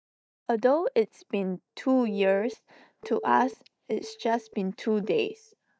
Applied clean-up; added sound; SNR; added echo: neural mask model DeepFilterNet 3.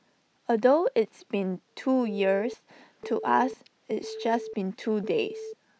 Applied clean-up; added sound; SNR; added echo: none; Telephone; 12 dB; none.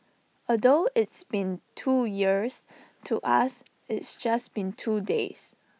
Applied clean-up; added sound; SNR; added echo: none; none; none; none.